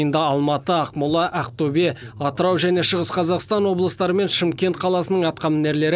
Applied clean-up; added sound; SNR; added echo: none; none; none; none.